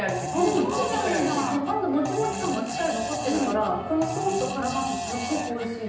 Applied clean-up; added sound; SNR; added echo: none; Fart; 6 dB; reverberation time 0.9 s.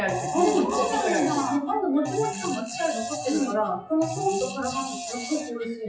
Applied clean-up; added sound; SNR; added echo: classical method WPE with log-MMSE.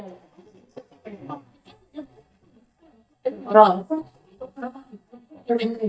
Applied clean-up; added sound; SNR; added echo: neural mask model DeepFilterNet 3.